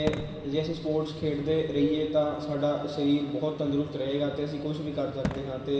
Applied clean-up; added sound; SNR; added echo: none; Fireworks; 13 dB; reverberation time 2.2 s.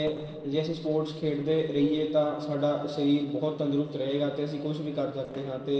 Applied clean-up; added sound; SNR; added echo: neural separator model SepFormer DNS4.